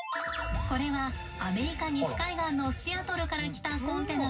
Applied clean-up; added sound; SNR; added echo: none; Accordion; 18 dB; reverberation time 0.4 s.